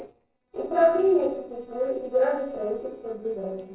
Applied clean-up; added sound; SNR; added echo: neural separator model SepFormer DNS4.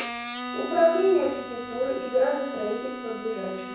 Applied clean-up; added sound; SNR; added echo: none; Bowed string instrument; 9 dB; reverberation time 0.7 s.